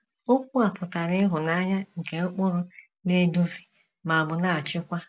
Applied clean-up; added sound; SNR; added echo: none; none; none; none.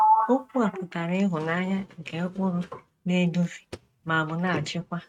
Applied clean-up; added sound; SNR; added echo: neural mask model RNNoise.